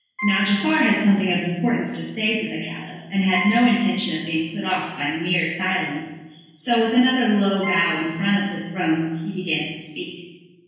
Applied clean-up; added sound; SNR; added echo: none; Piano; 13 dB; reverberation time 1.0 s.